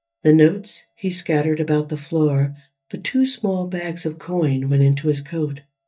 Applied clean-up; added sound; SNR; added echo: neural mask model DeepFilterNet 3.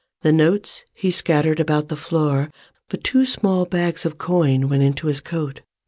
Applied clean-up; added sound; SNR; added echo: none; none; none; none.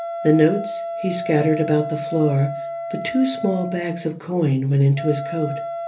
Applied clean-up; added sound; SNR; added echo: none; Wind instrument, woodwind instrument; 8 dB; reverberation time 0.3 s.